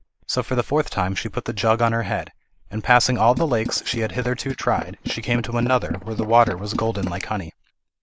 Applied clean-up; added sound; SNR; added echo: neural mask model Resemble Enhance denoiser.